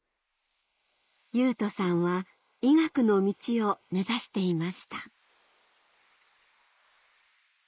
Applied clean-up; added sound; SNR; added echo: neural mask model Resemble Enhance denoiser.